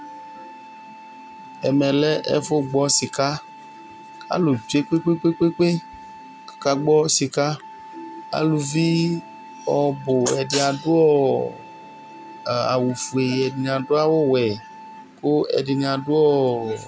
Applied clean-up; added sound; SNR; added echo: none; Wind instrument, woodwind instrument; 19 dB; none.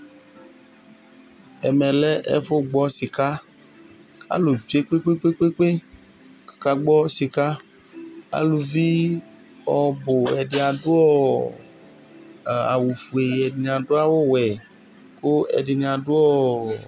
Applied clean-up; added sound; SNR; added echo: none; none; none; none.